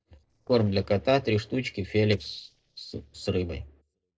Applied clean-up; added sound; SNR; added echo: neural separator model SepFormer DNS4.